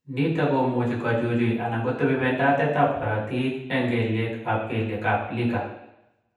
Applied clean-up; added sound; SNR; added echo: none; none; none; reverberation time 0.8 s.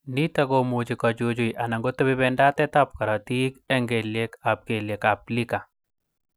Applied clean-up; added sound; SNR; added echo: none; none; none; none.